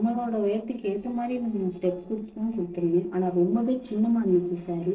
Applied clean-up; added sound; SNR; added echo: neural separator model SepFormer DNS4.